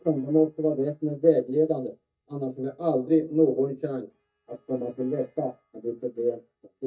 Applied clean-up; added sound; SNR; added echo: neural mask model DeepFilterNet 3.